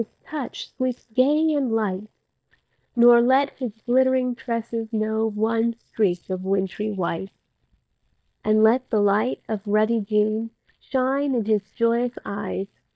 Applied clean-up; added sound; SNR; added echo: neural mask model DeepFilterNet 3.